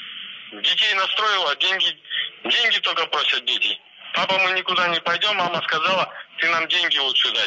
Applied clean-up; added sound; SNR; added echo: none; none; none; none.